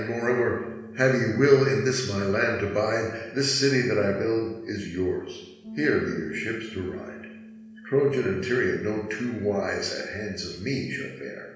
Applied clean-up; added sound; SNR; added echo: none; Bass guitar; 19 dB; reverberation time 1.1 s.